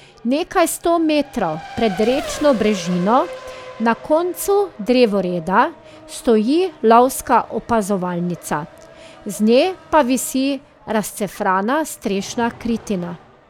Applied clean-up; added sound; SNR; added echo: none; Race car, auto racing; 18 dB; none.